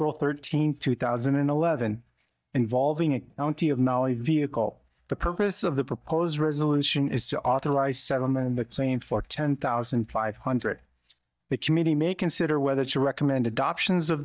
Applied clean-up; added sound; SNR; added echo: neural mask model DeepFilterNet 3.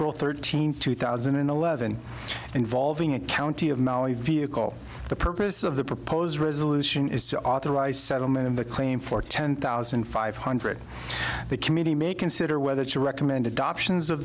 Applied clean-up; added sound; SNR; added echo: none; none; none; none.